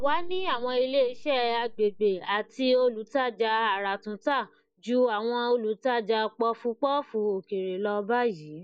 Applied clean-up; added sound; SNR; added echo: neural mask model DeepFilterNet 3.